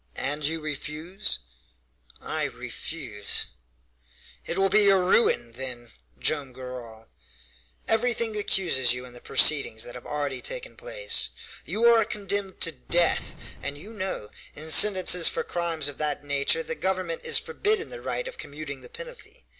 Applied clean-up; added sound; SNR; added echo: none; Boom; 15 dB; none.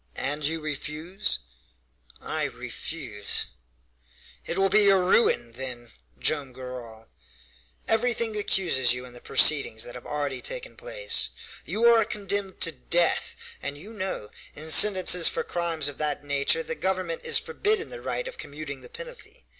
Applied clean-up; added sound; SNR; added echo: none; none; none; none.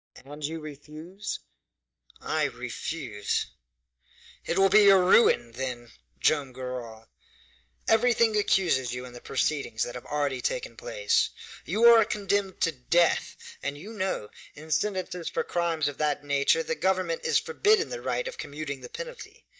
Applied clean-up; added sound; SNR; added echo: neural mask model DeepFilterNet 3.